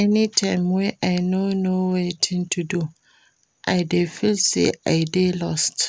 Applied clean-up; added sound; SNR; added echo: none; none; none; none.